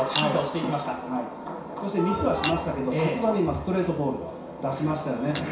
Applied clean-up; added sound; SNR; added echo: none; Chink, clink; 14 dB; reverberation time 0.6 s.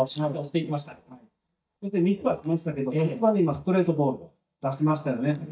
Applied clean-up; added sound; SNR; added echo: neural mask model DeepFilterNet 3.